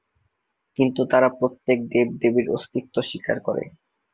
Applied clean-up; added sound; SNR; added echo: none; none; none; none.